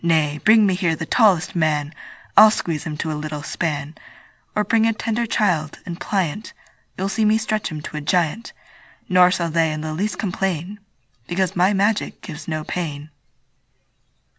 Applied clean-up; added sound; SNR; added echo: none; none; none; none.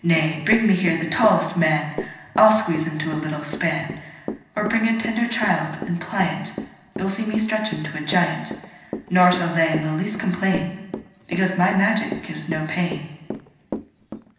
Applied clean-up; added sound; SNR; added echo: none; Walk, footsteps / Run; 13 dB; reverberation time 0.9 s.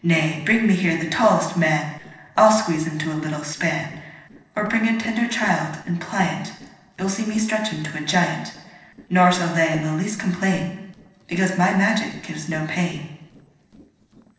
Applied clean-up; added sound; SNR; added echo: neural separator model SepFormer DNS4.